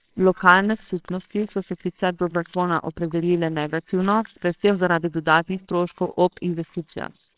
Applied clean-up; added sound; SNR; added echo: neural separator model SepFormer WHAMR!.